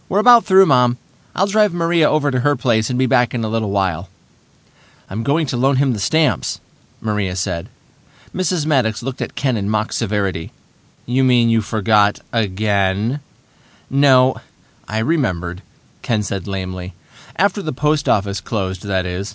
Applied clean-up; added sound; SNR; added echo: none; none; none; none.